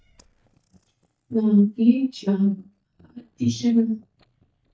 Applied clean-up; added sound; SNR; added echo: neural mask model DeepFilterNet 3.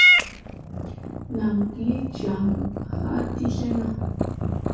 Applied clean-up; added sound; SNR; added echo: none; Meow / Purr; -4 dB; reverberation time 0.6 s.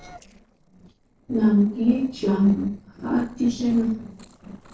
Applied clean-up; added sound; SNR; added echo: neural separator model SepFormer DNS4.